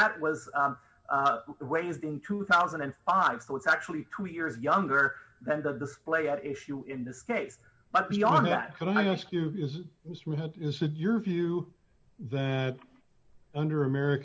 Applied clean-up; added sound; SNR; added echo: none; none; none; none.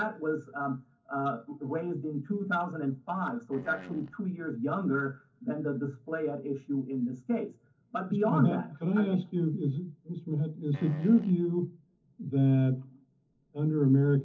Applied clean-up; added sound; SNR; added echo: neural separator model SepFormer DNS4.